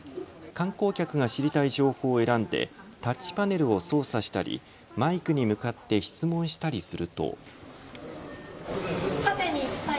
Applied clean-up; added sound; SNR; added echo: none; none; none; none.